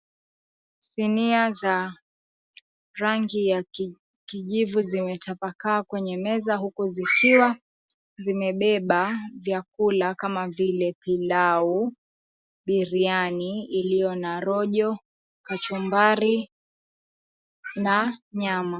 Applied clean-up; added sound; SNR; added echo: none; none; none; none.